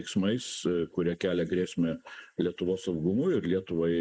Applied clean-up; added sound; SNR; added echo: neural mask model Resemble Enhance denoiser.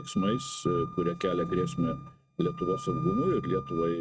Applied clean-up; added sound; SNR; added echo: neural mask model RNNoise.